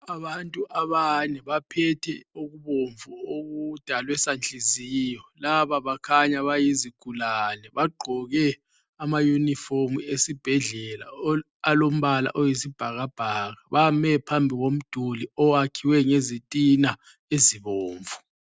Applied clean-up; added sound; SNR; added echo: none; none; none; none.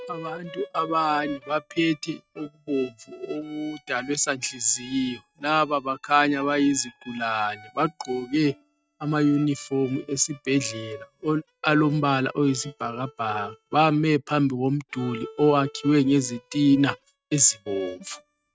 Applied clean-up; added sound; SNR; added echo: neural mask model RNNoise.